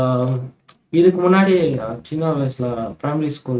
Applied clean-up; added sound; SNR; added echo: neural mask model RNNoise.